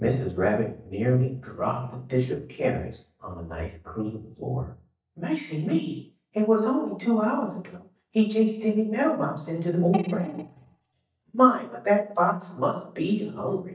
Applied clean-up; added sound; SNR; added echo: neural mask model DeepFilterNet 3.